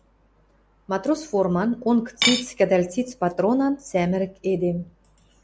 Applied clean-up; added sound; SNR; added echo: none; Cutlery, silverware / Dishes, pots, and pans; 0 dB; none.